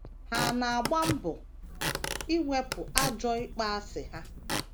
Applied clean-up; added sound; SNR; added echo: none; Squeak / Wood + Hands; 3 dB; none.